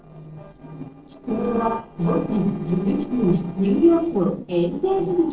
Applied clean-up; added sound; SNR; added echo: neural separator model SepFormer DNS4.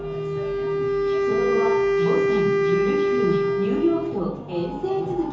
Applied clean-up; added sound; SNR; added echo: none; Wind instrument, woodwind instrument; -4 dB; reverberation time 0.7 s.